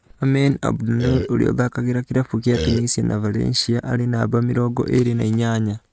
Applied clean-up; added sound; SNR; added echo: neural mask model RNNoise.